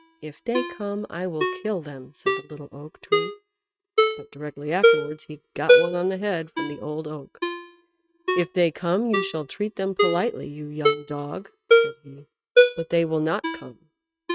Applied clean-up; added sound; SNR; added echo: neural mask model RNNoise.